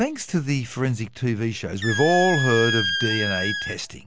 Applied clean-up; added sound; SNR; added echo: none; Squeak; 5 dB; none.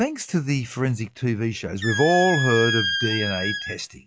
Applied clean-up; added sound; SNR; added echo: classical method log-MMSE.